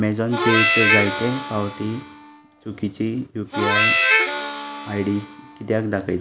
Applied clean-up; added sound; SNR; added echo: none; Harmonica; -2 dB; none.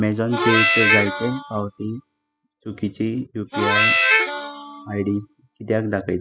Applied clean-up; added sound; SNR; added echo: classical method spectral subtraction.